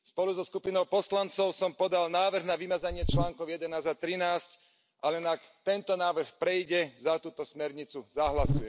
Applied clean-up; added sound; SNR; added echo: none; Buzz; -2 dB; none.